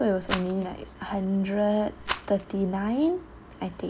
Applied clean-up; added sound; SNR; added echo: none; Rattle; 8 dB; none.